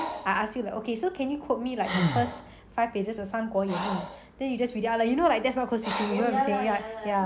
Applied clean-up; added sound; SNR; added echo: none; Breathing; 8 dB; none.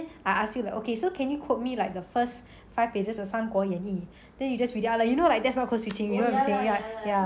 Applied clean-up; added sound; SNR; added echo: none; none; none; none.